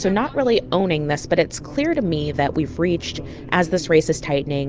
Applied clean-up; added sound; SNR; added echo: none; Bowed string instrument; 17 dB; none.